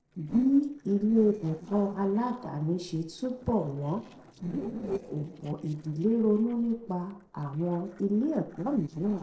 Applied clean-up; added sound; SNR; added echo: neural separator model SepFormer DNS4.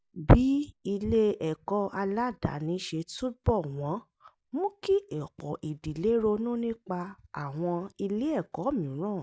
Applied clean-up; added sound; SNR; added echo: none; none; none; none.